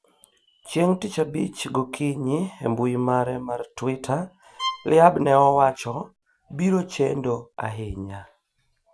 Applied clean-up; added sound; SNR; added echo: none; Bowed string instrument; 11 dB; none.